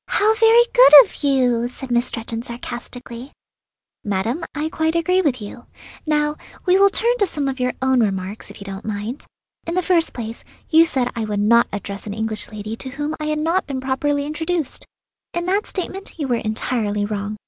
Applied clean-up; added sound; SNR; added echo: none; none; none; none.